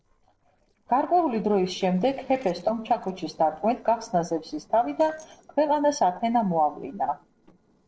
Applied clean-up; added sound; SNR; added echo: neural separator model SepFormer DNS4.